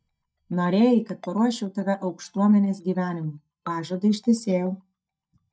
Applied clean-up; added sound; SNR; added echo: neural mask model DeepFilterNet 3.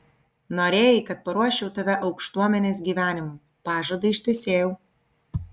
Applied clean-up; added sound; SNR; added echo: none; none; none; none.